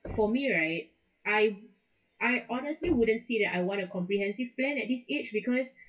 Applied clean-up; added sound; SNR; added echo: classical method WPE with log-MMSE.